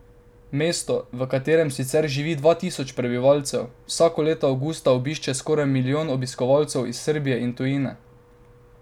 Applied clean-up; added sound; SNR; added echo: none; none; none; none.